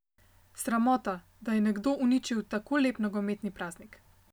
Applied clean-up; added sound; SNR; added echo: none; none; none; none.